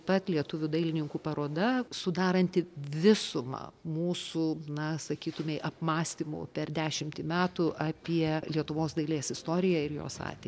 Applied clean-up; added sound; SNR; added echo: none; none; none; none.